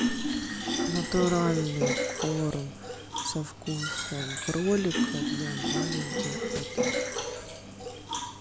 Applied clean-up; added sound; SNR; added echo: none; Fill (with liquid); 0 dB; none.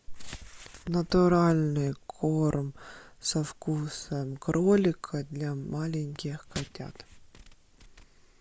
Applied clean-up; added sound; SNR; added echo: none; none; none; none.